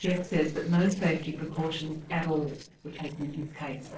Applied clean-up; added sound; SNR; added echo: neural separator model SepFormer DNS4.